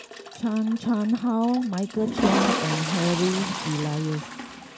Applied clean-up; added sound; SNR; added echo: none; Toilet flush; 4 dB; none.